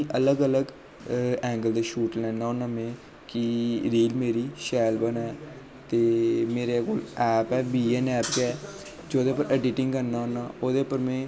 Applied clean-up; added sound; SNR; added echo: none; none; none; none.